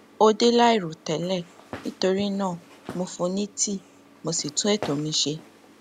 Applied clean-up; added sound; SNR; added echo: none; Walk, footsteps; 19 dB; none.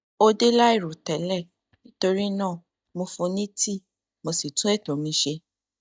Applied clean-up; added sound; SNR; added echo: neural mask model DeepFilterNet 3.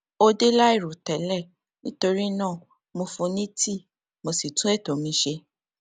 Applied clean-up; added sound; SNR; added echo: none; none; none; none.